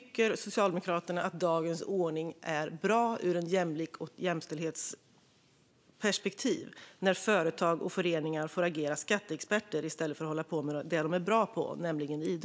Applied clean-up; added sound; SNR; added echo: none; none; none; none.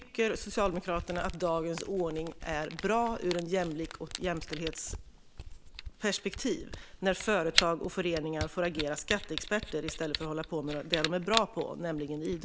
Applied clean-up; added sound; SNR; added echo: none; Camera; 7 dB; none.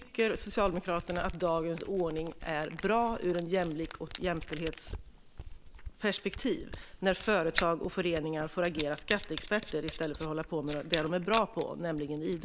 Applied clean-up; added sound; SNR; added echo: neural mask model Resemble Enhance denoiser.